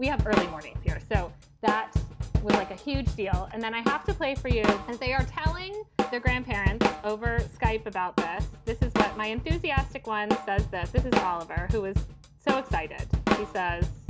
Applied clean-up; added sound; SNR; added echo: none; Drum kit; -3 dB; none.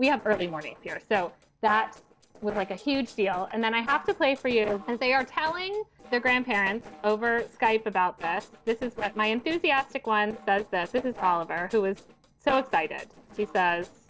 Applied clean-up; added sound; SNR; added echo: neural separator model SepFormer DNS4.